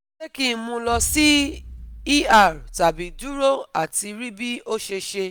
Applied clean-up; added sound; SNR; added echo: none; Explosion; 15 dB; none.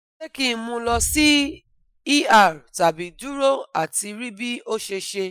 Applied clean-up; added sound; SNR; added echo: classical method Wiener filter.